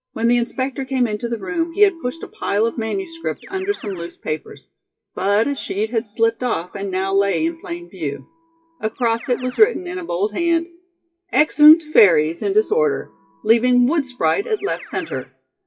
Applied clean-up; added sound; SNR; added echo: classical method WPE with log-MMSE.